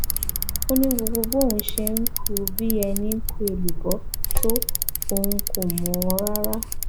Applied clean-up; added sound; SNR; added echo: none; Bicycle; -3 dB; none.